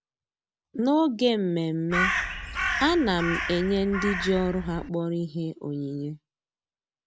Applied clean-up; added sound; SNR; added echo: none; Crow; 3 dB; none.